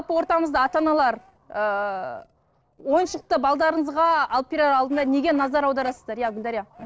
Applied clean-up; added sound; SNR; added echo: neural separator model SepFormer DNS4.